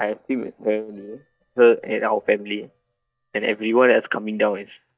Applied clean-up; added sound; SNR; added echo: neural mask model DeepFilterNet 3.